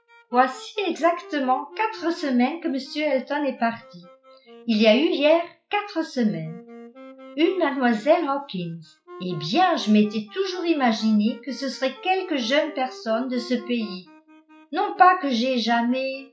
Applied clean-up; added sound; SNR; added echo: classical method log-MMSE.